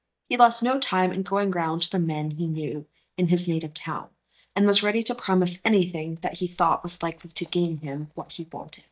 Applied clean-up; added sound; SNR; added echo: neural mask model DeepFilterNet 3.